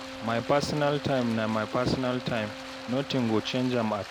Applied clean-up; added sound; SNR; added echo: none; Wind instrument, woodwind instrument + Stream; 11 dB; none.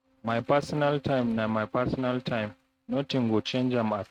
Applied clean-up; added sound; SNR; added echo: neural mask model RNNoise.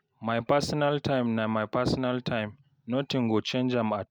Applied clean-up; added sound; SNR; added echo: none; none; none; none.